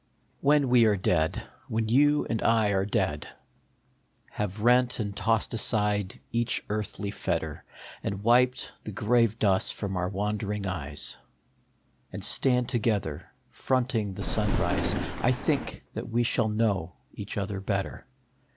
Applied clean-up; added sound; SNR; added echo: none; Thunder; 1 dB; none.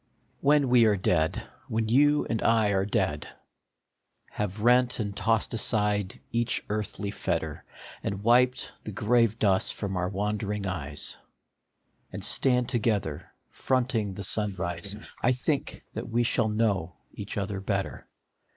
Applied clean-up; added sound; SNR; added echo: neural mask model Resemble Enhance denoiser.